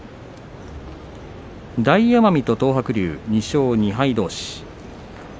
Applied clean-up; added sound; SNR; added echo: none; none; none; none.